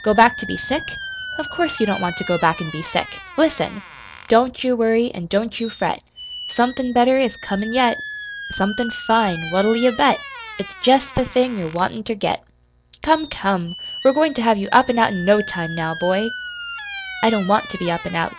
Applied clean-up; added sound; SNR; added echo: none; Squeak; 11 dB; none.